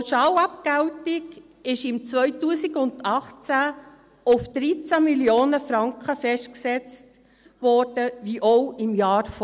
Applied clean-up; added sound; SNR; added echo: none; none; none; none.